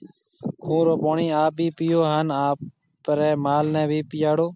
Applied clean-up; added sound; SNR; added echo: none; none; none; none.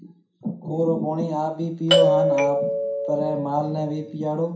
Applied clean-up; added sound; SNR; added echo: none; Doorbell; -3 dB; reverberation time 0.5 s.